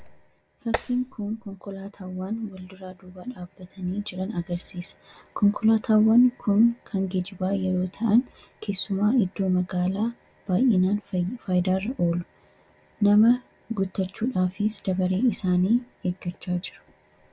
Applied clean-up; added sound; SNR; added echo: none; Tap; 9 dB; none.